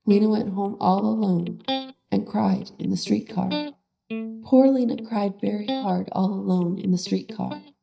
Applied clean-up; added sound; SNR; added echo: neural mask model DeepFilterNet 3.